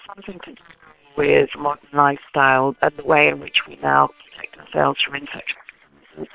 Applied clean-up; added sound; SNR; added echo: neural separator model SepFormer WHAM!.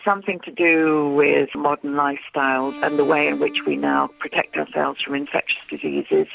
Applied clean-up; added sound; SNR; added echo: none; Bowed string instrument; 16 dB; none.